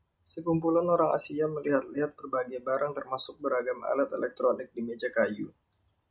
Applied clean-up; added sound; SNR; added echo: none; none; none; none.